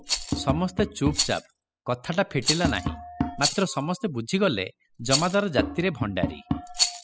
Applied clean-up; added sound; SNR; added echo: classical method spectral subtraction.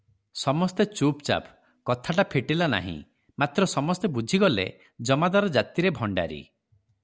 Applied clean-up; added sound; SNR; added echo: none; none; none; none.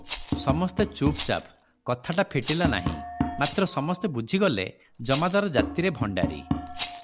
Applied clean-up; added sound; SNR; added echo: none; Tap + Rattle; 3 dB; none.